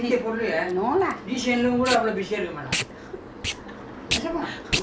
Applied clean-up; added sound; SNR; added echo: none; Packing tape, duct tape; 8 dB; none.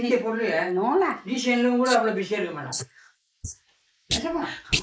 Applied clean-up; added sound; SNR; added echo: neural mask model Resemble Enhance denoiser.